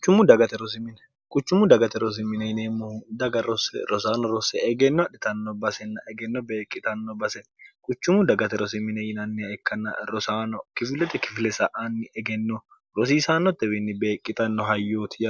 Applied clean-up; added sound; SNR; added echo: none; none; none; none.